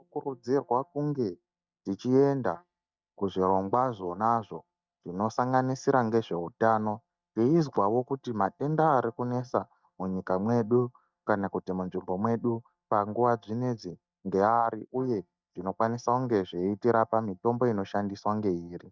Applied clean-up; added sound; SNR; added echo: neural mask model DeepFilterNet 3.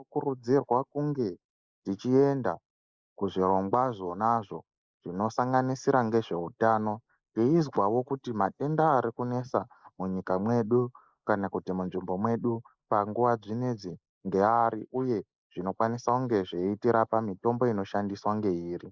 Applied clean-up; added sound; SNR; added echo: neural mask model Resemble Enhance denoiser.